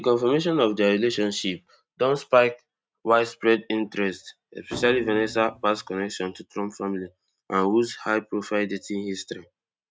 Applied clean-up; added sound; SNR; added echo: neural mask model RNNoise.